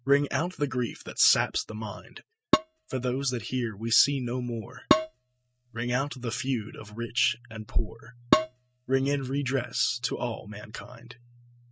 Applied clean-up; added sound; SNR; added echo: neural mask model RNNoise.